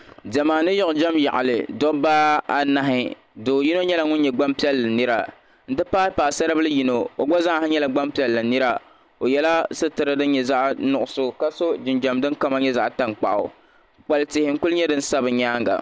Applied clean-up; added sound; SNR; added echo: none; none; none; none.